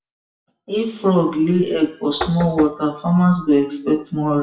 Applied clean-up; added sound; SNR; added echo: classical method WPE with log-MMSE.